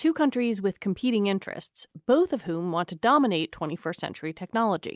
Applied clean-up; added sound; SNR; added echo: none; none; none; none.